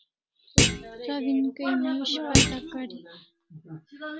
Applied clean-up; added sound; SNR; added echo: none; Thump, thud; -3 dB; none.